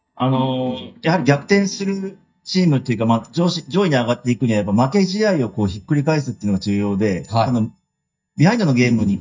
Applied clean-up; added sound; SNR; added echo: neural mask model DeepFilterNet 3.